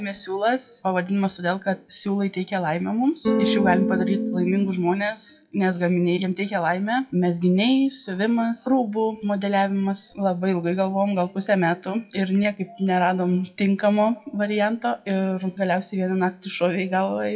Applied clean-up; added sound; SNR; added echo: classical method WPE with log-MMSE.